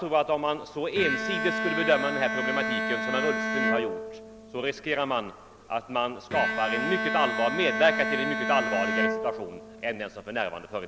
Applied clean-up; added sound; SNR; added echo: none; Bowed string instrument; 2 dB; none.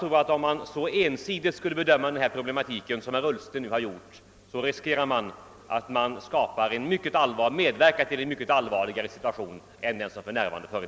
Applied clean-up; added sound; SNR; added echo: none; none; none; none.